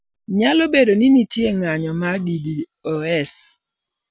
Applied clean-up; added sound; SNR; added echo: none; none; none; none.